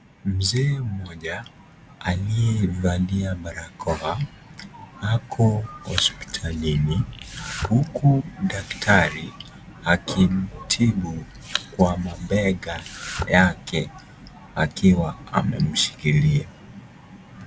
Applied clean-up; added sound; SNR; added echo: none; Domestic sounds, home sounds; 12 dB; none.